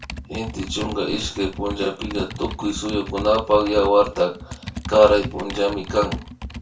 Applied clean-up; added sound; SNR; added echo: none; Computer keyboard; 11 dB; reverberation time 0.3 s.